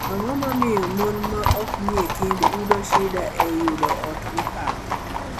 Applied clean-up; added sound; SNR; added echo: none; Livestock, farm animals, working animals; -2 dB; none.